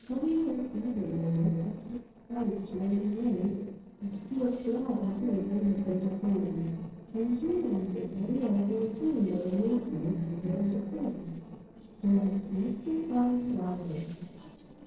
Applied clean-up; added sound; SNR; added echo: neural separator model SepFormer DNS4.